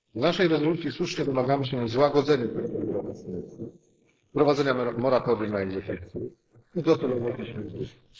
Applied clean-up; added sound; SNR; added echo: neural mask model Resemble Enhance denoiser.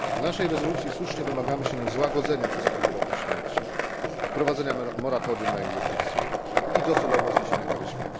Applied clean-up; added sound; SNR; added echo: none; Skateboard; -3 dB; none.